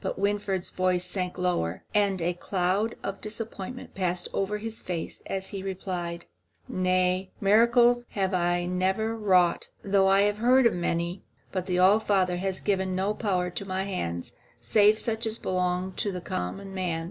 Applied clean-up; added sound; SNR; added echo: none; none; none; none.